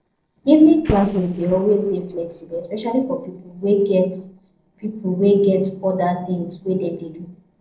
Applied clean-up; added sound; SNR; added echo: neural separator model SepFormer DNS4.